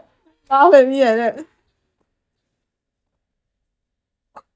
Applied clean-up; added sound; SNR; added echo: neural mask model DeepFilterNet 3.